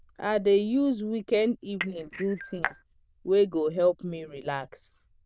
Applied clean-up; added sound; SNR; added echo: neural diffusion model UNIVERSE++.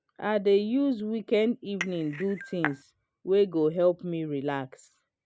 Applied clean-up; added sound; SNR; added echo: none; Cutlery, silverware / Dishes, pots, and pans / Chink, clink; 9 dB; none.